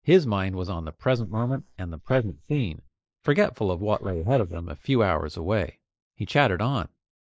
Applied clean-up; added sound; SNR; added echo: neural mask model Resemble Enhance denoiser.